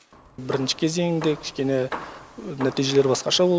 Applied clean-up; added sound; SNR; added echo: none; Hammer; 15 dB; none.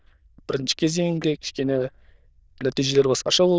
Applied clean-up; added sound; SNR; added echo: neural diffusion model UNIVERSE++.